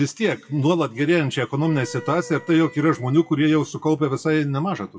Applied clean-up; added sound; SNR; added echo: classical method WPE with log-MMSE.